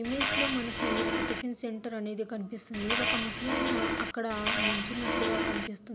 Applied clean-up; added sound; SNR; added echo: none; Fart; -4 dB; none.